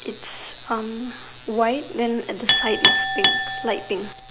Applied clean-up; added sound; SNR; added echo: none; Chink, clink; -1 dB; none.